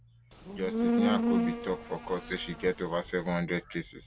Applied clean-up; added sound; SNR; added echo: none; Insect; -2 dB; none.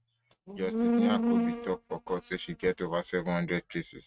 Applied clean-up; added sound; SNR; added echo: neural mask model RNNoise.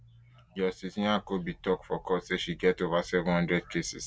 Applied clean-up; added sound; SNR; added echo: none; none; none; none.